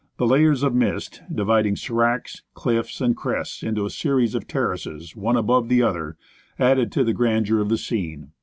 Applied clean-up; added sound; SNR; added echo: none; none; none; none.